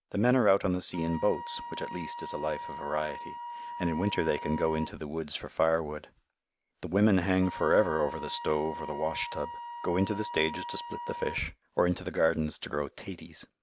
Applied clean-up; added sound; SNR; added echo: none; Wind instrument, woodwind instrument; 12 dB; none.